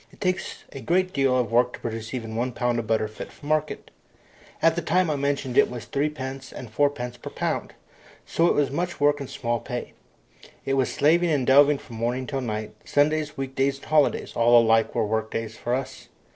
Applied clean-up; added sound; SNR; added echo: neural separator model SepFormer DNS4.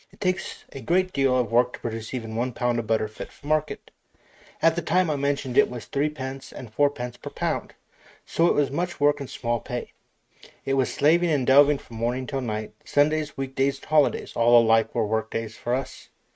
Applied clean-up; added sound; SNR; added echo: neural mask model RNNoise.